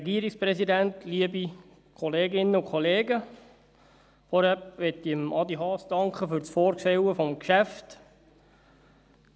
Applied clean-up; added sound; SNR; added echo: none; none; none; none.